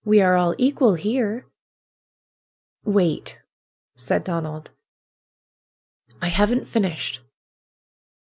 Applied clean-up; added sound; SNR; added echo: none; none; none; none.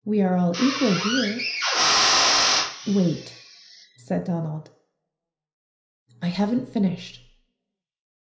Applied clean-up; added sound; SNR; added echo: none; Drill; -3 dB; reverberation time 0.5 s.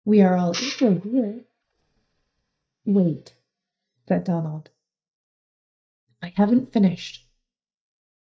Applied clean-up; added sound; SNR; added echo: neural mask model DeepFilterNet 3.